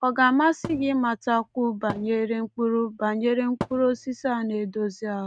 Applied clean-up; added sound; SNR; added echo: neural mask model RNNoise.